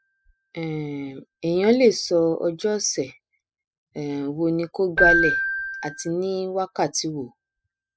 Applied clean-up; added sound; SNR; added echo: classical method spectral subtraction.